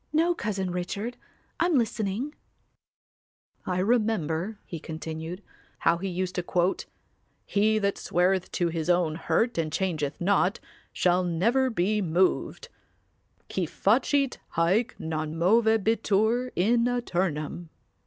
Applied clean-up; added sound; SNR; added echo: none; none; none; none.